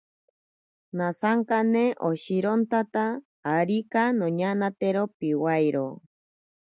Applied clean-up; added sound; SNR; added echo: none; none; none; none.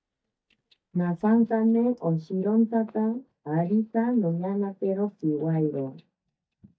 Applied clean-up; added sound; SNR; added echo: neural mask model DeepFilterNet 3.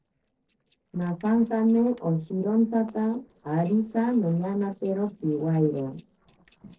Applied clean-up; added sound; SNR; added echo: neural separator model SepFormer DNS4.